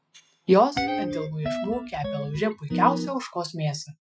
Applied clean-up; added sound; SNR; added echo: classical method Wiener filter.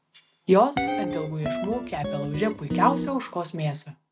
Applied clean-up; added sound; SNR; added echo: none; Guitar; 5 dB; none.